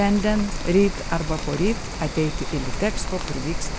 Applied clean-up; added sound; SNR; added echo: none; Rain; 3 dB; none.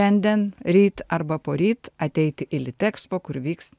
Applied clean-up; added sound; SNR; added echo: none; none; none; none.